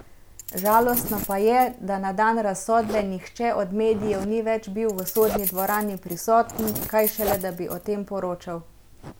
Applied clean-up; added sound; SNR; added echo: none; Keys jangling + Zipper (clothing); 10 dB; none.